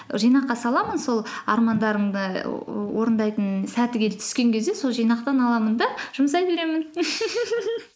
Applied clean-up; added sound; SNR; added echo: neural mask model Resemble Enhance denoiser.